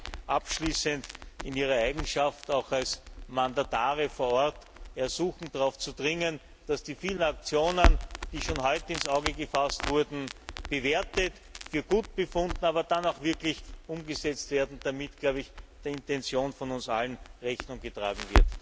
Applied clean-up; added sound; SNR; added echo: none; Crackle; 4 dB; none.